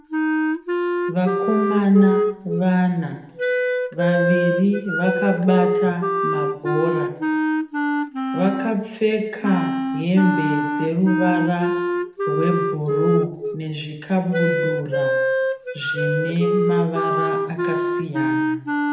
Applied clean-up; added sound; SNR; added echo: none; Wind instrument, woodwind instrument; 0 dB; reverberation time 0.7 s.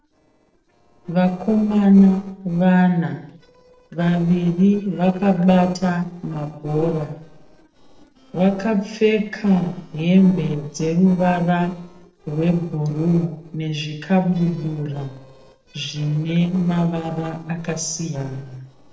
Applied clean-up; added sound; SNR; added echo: neural separator model SepFormer DNS4.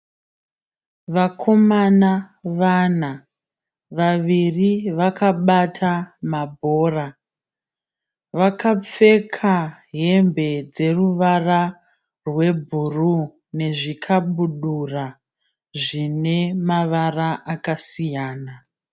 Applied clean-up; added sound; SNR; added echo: none; none; none; none.